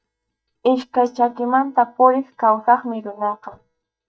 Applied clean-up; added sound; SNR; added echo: neural mask model DeepFilterNet 3.